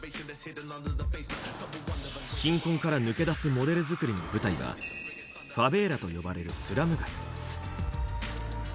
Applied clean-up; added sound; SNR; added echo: none; none; none; none.